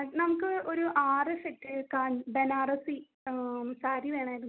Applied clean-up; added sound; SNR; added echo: none; none; none; none.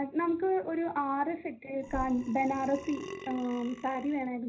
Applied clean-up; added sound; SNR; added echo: none; Burping, eructation; 13 dB; reverberation time 0.5 s.